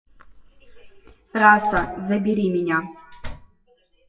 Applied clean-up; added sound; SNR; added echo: classical method WPE with log-MMSE.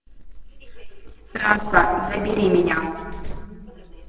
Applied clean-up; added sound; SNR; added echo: neural separator model SepFormer DNS4.